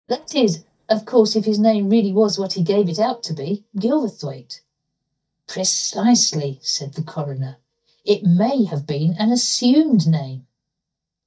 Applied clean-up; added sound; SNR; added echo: neural mask model DeepFilterNet 3.